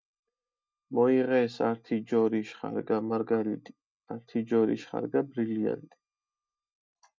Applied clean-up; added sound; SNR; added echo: neural mask model DeepFilterNet 3.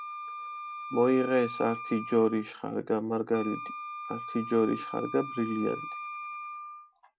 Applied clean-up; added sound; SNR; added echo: none; Wind instrument, woodwind instrument; 10 dB; none.